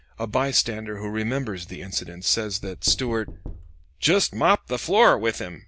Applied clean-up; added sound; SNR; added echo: none; Knock; 18 dB; none.